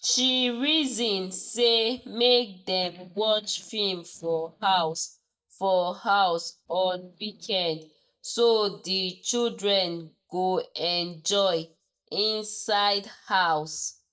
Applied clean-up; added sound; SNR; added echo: neural mask model DeepFilterNet 3.